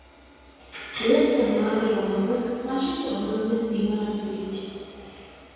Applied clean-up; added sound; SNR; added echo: none; none; none; reverberation time 2.2 s.